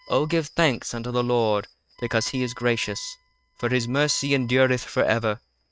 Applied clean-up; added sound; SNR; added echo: neural mask model RNNoise.